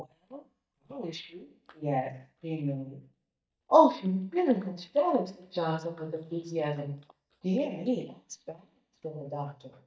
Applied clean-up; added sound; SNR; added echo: neural mask model DeepFilterNet 3.